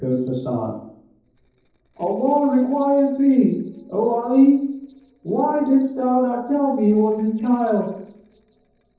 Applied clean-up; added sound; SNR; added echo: neural separator model SepFormer DNS4.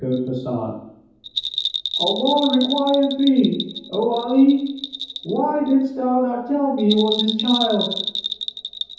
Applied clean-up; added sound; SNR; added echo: none; Bell; 8 dB; reverberation time 0.9 s.